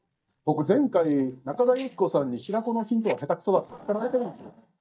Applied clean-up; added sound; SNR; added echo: neural mask model DeepFilterNet 3.